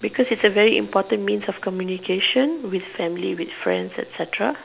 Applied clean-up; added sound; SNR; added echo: none; none; none; none.